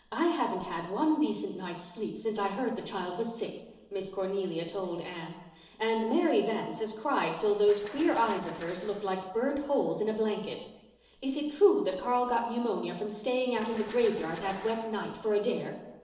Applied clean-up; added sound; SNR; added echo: neural separator model SepFormer DNS4.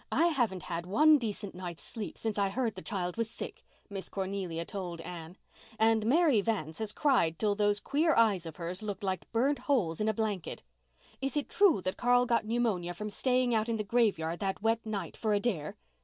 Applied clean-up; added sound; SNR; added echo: none; none; none; none.